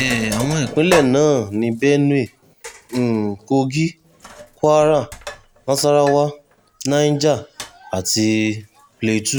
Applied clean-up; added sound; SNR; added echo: none; Sink (filling or washing); 15 dB; none.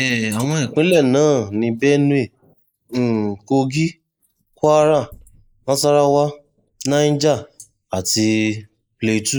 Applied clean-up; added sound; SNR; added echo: neural mask model Resemble Enhance denoiser.